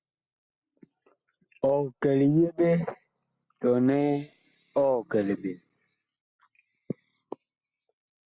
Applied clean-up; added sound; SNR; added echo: none; none; none; none.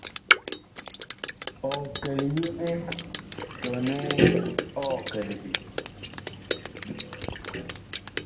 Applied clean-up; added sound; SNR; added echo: none; Drip; -5 dB; reverberation time 0.9 s.